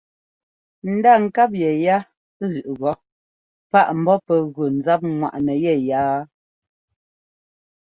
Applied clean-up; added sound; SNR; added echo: none; none; none; none.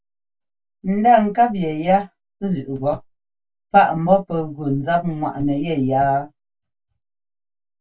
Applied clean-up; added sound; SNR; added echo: none; none; none; reverberation time 0.1 s.